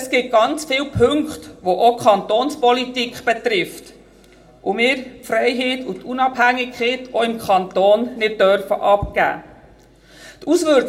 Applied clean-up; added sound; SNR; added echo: none; none; none; reverberation time 0.4 s.